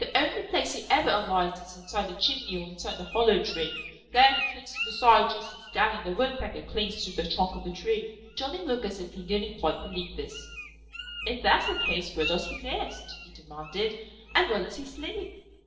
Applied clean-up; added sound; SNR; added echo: none; Bird; 12 dB; reverberation time 1.1 s.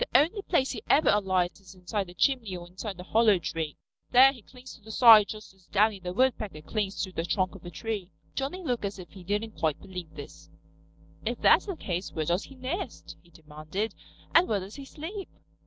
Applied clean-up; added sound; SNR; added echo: none; none; none; none.